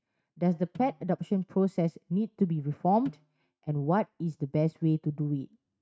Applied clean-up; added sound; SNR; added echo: neural mask model RNNoise.